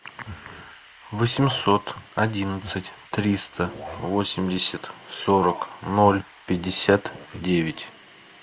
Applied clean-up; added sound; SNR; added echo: neural mask model Resemble Enhance denoiser.